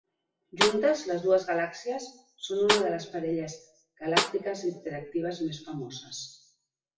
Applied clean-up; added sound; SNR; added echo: classical method WPE with log-MMSE.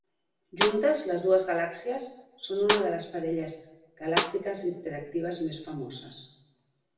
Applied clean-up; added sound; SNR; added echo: none; Snare drum; 3 dB; reverberation time 0.8 s.